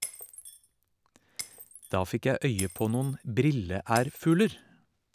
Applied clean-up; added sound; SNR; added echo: none; Shatter; 14 dB; none.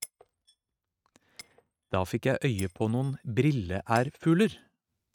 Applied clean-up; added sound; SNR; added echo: neural mask model RNNoise.